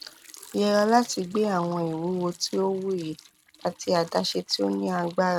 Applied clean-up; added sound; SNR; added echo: neural mask model RNNoise.